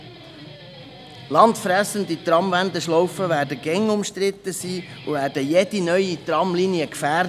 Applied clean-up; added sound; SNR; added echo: none; Guitar; 18 dB; none.